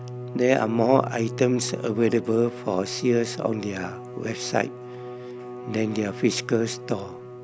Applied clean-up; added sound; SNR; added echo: none; Bowed string instrument; 11 dB; none.